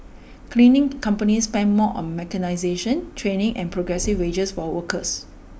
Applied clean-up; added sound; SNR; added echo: none; none; none; none.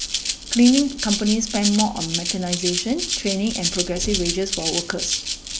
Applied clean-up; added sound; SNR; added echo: none; Rattle (instrument); 4 dB; none.